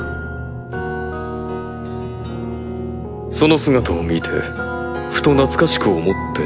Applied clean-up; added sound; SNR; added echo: none; none; none; none.